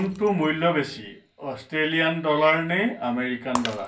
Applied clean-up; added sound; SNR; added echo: none; Shatter; 16 dB; reverberation time 0.2 s.